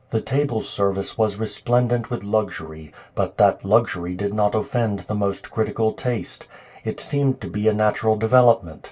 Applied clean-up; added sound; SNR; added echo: none; none; none; reverberation time 0.2 s.